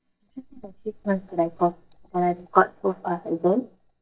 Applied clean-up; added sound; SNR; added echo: neural mask model DeepFilterNet 3.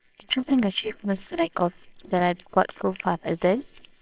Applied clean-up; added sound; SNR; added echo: neural separator model SepFormer WHAMR!.